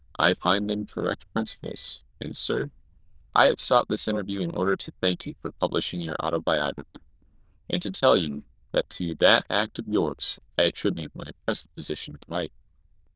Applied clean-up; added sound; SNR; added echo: neural diffusion model UNIVERSE++.